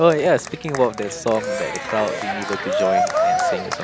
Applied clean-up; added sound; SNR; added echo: none; Cheering; 1 dB; none.